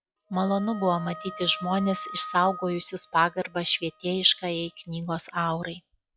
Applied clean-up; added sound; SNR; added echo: classical method log-MMSE.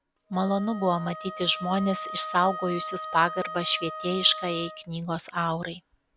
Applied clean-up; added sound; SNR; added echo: none; Wind instrument, woodwind instrument; 10 dB; none.